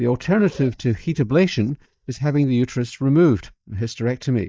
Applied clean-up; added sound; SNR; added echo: neural mask model DeepFilterNet 3.